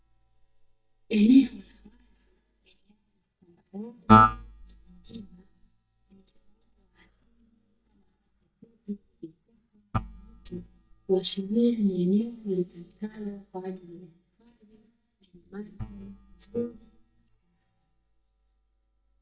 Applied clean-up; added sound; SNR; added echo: neural mask model DeepFilterNet 3.